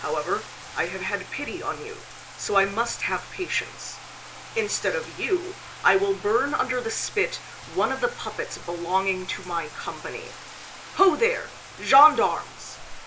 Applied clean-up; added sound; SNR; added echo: none; Bathtub (filling or washing); 16 dB; none.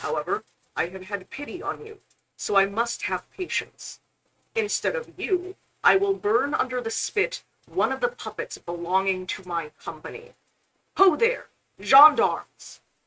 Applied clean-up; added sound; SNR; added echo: neural mask model RNNoise.